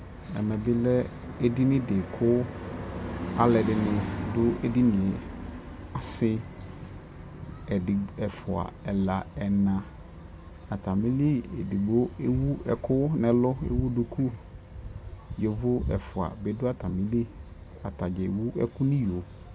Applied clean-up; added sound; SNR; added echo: none; none; none; none.